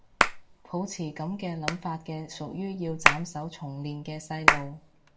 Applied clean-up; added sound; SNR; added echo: none; Hands; -5 dB; reverberation time 0.3 s.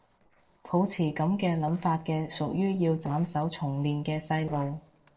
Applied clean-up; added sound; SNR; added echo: neural separator model SepFormer DNS4.